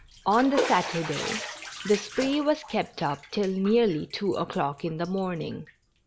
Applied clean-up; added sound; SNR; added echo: none; Bathtub (filling or washing); 9 dB; none.